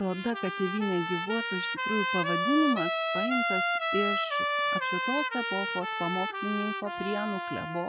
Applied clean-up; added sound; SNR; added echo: classical method log-MMSE.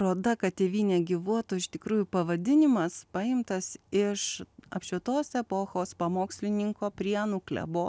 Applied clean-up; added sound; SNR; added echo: none; none; none; none.